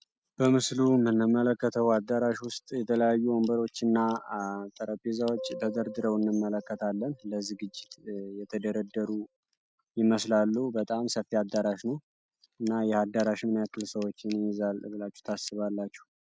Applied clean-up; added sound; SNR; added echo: none; Piano; 17 dB; none.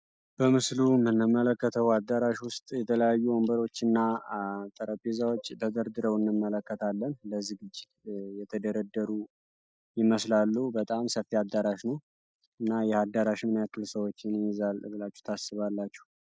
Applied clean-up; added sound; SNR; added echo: neural mask model DeepFilterNet 3.